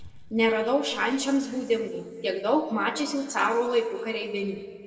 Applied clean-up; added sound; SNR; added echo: none; none; none; reverberation time 2.0 s.